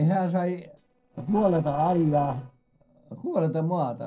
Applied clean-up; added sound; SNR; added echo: neural separator model SepFormer DNS4.